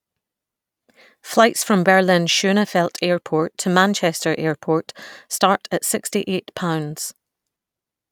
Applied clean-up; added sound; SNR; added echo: none; none; none; none.